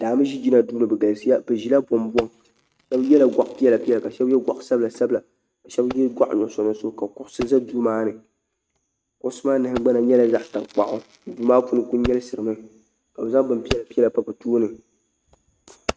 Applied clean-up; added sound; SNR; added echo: neural mask model RNNoise.